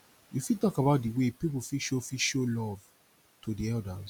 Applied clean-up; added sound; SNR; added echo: none; none; none; none.